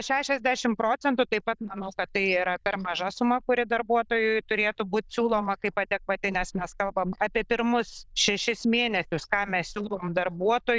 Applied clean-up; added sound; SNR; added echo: neural diffusion model UNIVERSE++.